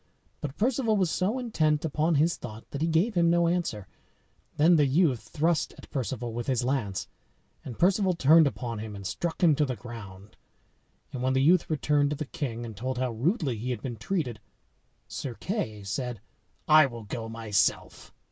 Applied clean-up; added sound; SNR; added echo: none; none; none; none.